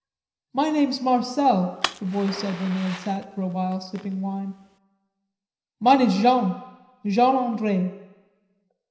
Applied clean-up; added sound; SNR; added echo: none; Fire; 13 dB; reverberation time 0.9 s.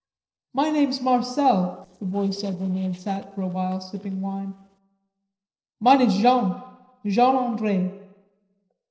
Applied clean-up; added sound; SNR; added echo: neural separator model SepFormer DNS4.